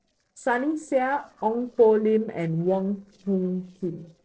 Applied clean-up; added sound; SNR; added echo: neural separator model SepFormer DNS4.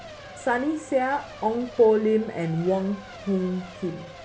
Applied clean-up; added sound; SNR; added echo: none; Race car, auto racing / Accelerating, revving, vroom / Mechanisms; 17 dB; none.